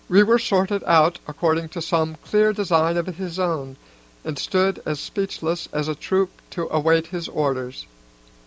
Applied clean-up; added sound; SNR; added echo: none; none; none; none.